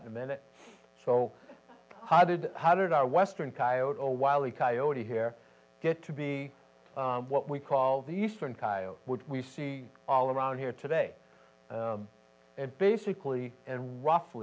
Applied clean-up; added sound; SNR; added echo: none; none; none; none.